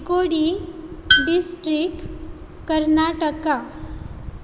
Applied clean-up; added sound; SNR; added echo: none; Tools; 4 dB; none.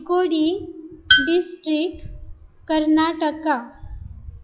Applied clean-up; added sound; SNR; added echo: classical method log-MMSE.